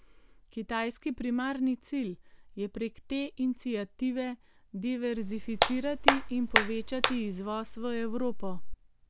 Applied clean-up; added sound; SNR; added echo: none; Hands; -3 dB; none.